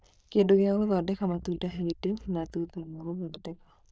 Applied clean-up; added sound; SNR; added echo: neural diffusion model UNIVERSE++.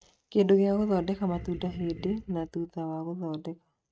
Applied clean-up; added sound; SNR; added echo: neural mask model RNNoise.